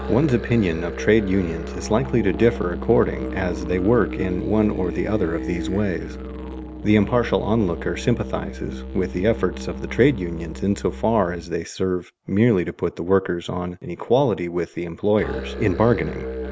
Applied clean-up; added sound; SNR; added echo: none; Musical instrument; 9 dB; none.